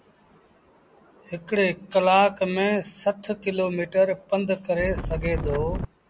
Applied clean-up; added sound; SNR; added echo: none; Wind; 4 dB; none.